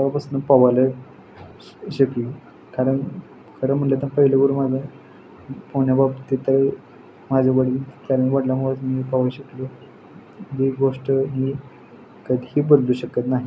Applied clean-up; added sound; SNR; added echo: none; none; none; none.